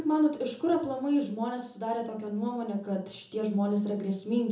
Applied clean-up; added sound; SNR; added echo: none; none; none; reverberation time 1.0 s.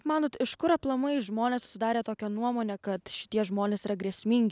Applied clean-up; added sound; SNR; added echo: none; none; none; none.